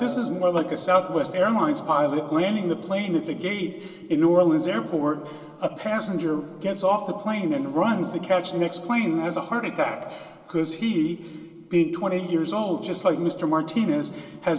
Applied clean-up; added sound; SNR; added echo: none; none; none; reverberation time 1.7 s.